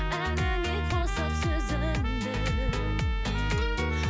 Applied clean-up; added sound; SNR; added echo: none; Explosion + Trumpet; 9 dB; none.